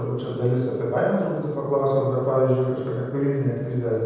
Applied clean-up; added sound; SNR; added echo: none; none; none; reverberation time 1.2 s.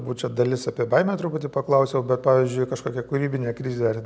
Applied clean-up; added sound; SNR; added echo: none; none; none; none.